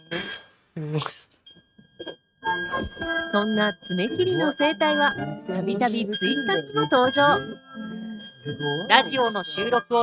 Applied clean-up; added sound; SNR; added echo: neural mask model RNNoise.